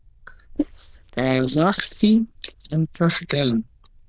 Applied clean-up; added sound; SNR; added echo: neural diffusion model UNIVERSE++.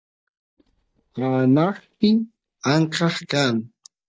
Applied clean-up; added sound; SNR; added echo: neural mask model DeepFilterNet 3.